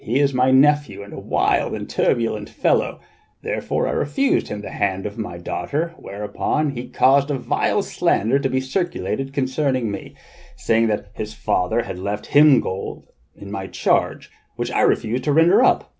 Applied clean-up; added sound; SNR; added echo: none; none; none; none.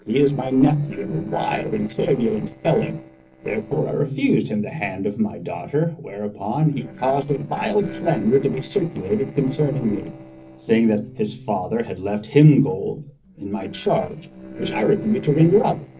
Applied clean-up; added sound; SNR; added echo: neural separator model SepFormer DNS4.